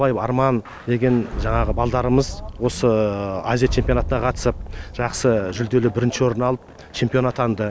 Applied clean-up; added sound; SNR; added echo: none; Boom; 8 dB; none.